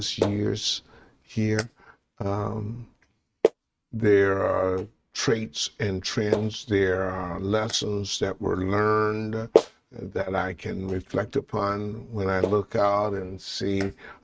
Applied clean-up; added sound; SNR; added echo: neural mask model RNNoise.